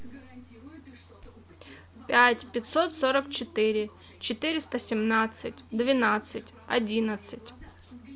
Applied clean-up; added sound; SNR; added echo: none; none; none; none.